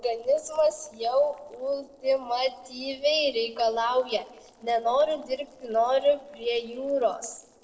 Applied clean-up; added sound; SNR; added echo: neural separator model SepFormer DNS4.